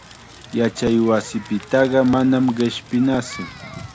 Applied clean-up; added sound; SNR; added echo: none; Crackle; 18 dB; none.